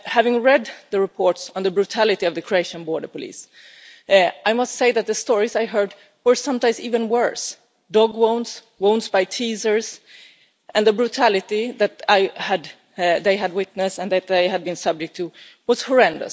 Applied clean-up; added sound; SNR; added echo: none; none; none; none.